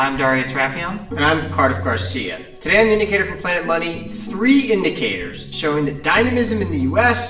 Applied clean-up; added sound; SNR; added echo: none; none; none; reverberation time 0.8 s.